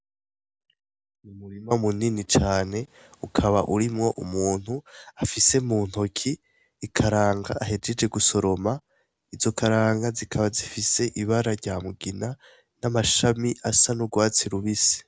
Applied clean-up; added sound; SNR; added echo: none; none; none; none.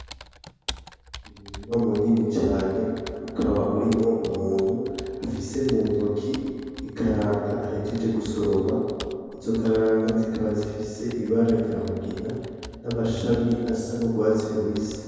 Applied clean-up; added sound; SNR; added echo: none; Computer keyboard; 18 dB; reverberation time 2.2 s.